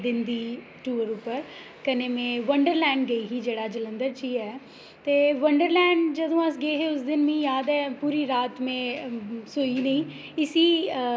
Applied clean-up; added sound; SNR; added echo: none; none; none; none.